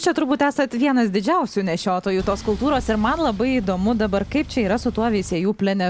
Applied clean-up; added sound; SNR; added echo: none; Engine; 14 dB; none.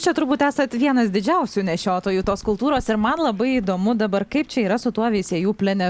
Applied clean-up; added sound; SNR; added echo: none; none; none; none.